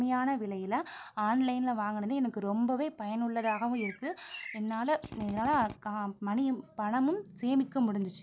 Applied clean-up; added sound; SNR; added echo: none; Drill + Bird; 13 dB; none.